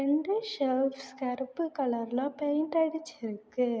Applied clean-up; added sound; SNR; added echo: none; none; none; none.